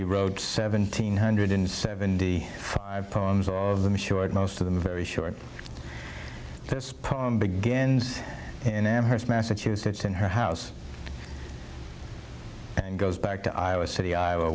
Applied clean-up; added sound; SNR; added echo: none; none; none; none.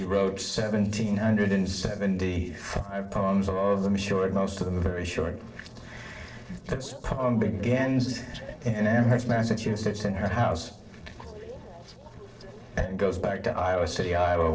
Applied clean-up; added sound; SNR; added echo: neural separator model SepFormer DNS4.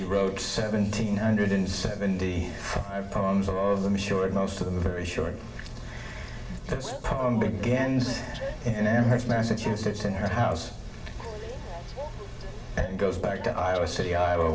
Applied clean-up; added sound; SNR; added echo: none; Train; 15 dB; reverberation time 0.7 s.